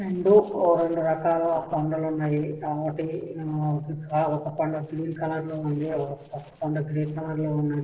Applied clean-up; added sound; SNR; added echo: neural separator model SepFormer DNS4.